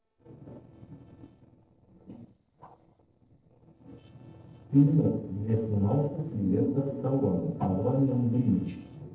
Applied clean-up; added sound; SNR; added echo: neural separator model SepFormer DNS4.